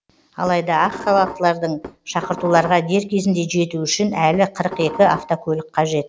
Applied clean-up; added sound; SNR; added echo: none; Dishes, pots, and pans; 14 dB; none.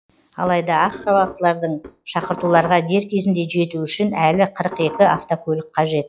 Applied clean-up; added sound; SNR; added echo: classical method log-MMSE.